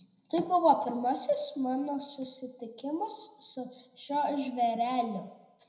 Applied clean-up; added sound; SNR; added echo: none; none; none; reverberation time 0.8 s.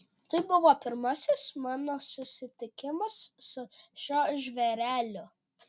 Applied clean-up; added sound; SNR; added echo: none; none; none; none.